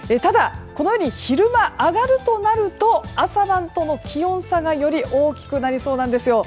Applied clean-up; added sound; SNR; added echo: none; none; none; none.